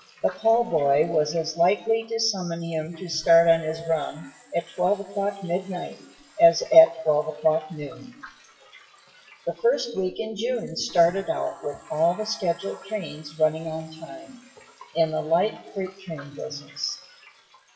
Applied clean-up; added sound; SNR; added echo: classical method WPE with log-MMSE.